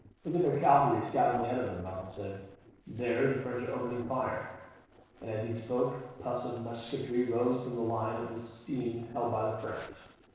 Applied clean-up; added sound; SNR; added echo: neural separator model SepFormer DNS4.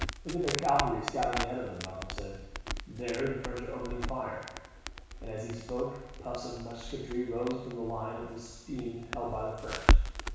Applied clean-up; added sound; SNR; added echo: none; Crackle; -1 dB; reverberation time 1.1 s.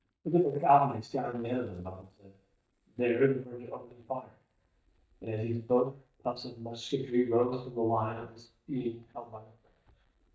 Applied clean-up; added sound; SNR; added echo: neural mask model DeepFilterNet 3.